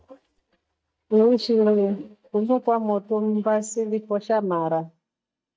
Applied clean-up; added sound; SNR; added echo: neural mask model DeepFilterNet 3.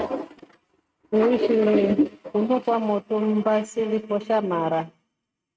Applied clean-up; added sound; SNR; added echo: neural mask model RNNoise.